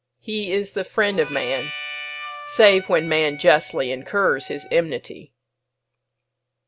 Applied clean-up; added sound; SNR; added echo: none; Harmonica; 12 dB; none.